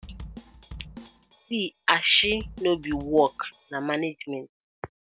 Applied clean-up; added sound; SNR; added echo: none; Bass drum / Snare drum; 17 dB; none.